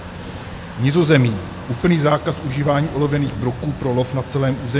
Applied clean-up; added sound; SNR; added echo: none; Truck; 13 dB; none.